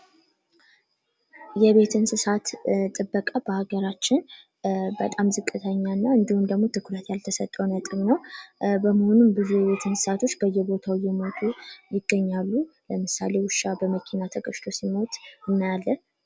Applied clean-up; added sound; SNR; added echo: none; none; none; none.